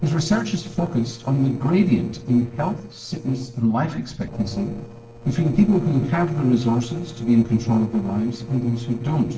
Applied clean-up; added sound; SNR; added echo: neural separator model SepFormer DNS4.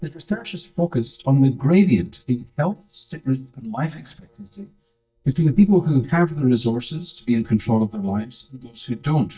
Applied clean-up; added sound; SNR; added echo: neural mask model DeepFilterNet 3.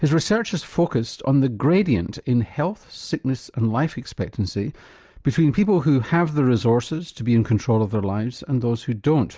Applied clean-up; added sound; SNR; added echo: none; none; none; none.